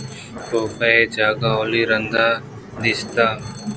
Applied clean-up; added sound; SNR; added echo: none; Telephone + Growling; 17 dB; none.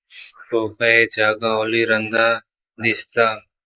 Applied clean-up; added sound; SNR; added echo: neural mask model Resemble Enhance denoiser.